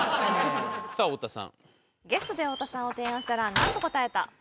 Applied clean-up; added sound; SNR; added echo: none; Slam; 5 dB; none.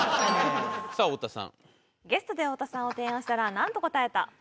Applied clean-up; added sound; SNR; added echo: none; none; none; none.